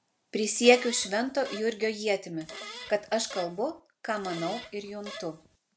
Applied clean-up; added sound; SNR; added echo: none; Fart; 15 dB; none.